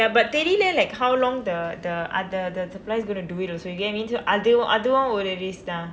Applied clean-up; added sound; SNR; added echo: none; none; none; none.